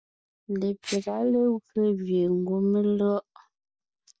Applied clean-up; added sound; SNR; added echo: neural mask model DeepFilterNet 3.